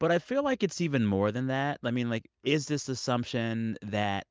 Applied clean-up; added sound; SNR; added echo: none; none; none; none.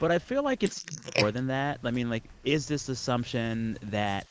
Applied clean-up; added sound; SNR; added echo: neural mask model Resemble Enhance denoiser.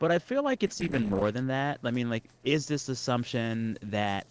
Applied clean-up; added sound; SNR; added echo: neural separator model SepFormer DNS4.